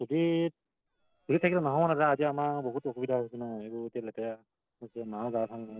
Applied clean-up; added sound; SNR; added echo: neural separator model SepFormer DNS4.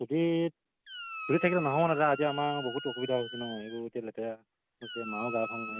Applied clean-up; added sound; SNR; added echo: none; Squeak; 11 dB; none.